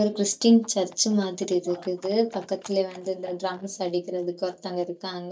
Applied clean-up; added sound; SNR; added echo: neural mask model DeepFilterNet 3.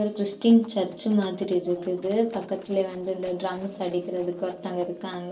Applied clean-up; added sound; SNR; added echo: neural separator model SepFormer DNS4.